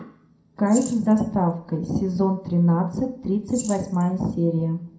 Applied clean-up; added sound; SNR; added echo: none; Rattle / Keys jangling; 19 dB; reverberation time 0.4 s.